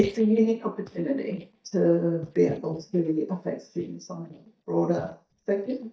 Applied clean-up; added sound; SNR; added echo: neural mask model DeepFilterNet 3.